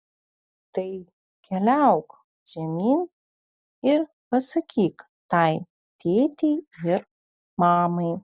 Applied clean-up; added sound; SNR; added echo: none; none; none; none.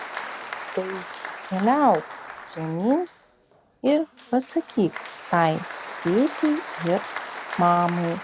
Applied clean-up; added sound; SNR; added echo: none; Applause; 12 dB; none.